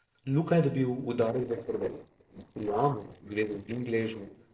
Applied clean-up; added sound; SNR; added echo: neural separator model SepFormer DNS4.